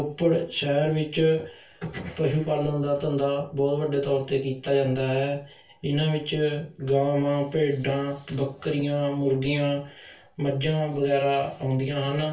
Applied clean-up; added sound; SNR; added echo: none; none; none; reverberation time 0.2 s.